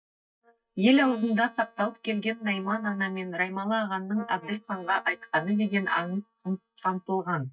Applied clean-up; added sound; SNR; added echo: neural mask model DeepFilterNet 3.